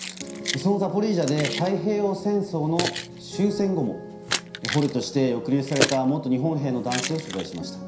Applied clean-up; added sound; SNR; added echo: none; Keys jangling; 8 dB; reverberation time 0.5 s.